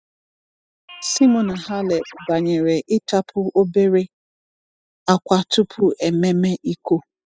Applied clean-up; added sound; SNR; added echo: classical method spectral subtraction.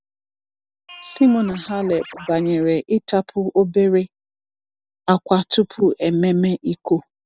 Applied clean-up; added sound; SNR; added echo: none; Scratching (performance technique); 20 dB; none.